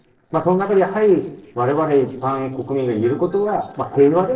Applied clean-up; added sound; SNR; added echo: neural separator model SepFormer DNS4.